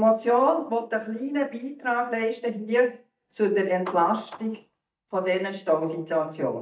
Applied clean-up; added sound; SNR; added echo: neural mask model DeepFilterNet 3.